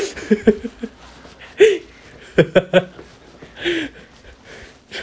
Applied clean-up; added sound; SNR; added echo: none; none; none; none.